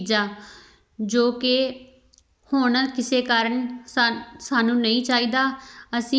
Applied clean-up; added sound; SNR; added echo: neural mask model Resemble Enhance denoiser.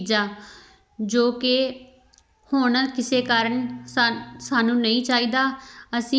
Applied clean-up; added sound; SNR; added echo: none; Acoustic guitar / Strum; 18 dB; none.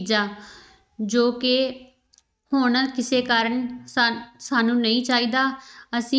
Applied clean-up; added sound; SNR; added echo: neural mask model RNNoise.